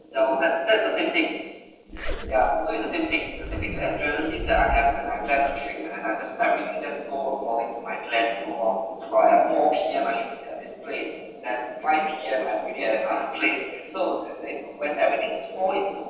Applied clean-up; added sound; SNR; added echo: neural separator model SepFormer DNS4.